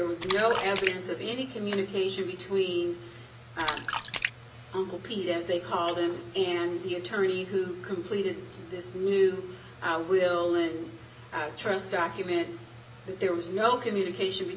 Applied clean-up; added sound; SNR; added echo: none; Splash, splatter; 4 dB; reverberation time 0.7 s.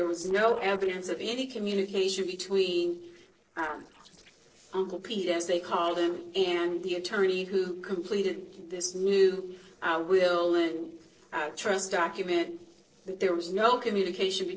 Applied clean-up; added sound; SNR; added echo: neural separator model SepFormer DNS4.